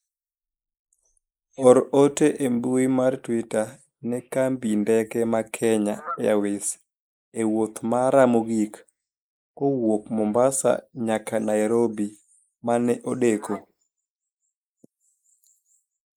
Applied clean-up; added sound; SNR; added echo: neural mask model Resemble Enhance denoiser.